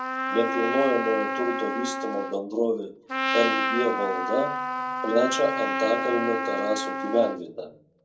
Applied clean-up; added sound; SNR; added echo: none; Trumpet; 2 dB; reverberation time 0.2 s.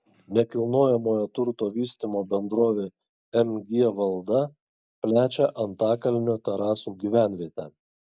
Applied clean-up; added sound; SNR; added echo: none; none; none; none.